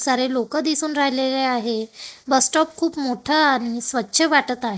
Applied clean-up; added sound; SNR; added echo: none; none; none; none.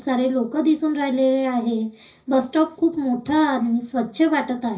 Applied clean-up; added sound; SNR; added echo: none; none; none; reverberation time 0.4 s.